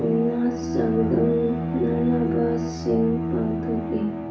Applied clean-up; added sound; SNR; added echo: none; Bowed string instrument; 3 dB; reverberation time 0.7 s.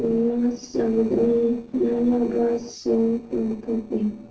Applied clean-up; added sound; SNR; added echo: neural separator model SepFormer DNS4.